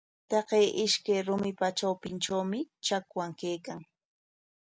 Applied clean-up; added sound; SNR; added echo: none; none; none; none.